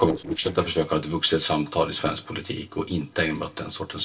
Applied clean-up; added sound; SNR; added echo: neural separator model SepFormer DNS4.